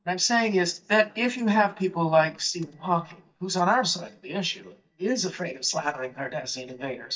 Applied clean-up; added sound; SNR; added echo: neural mask model DeepFilterNet 3.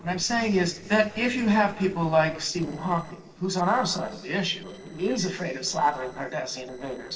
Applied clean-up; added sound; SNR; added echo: neural separator model SepFormer DNS4.